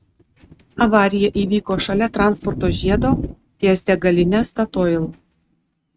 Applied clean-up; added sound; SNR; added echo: neural mask model RNNoise.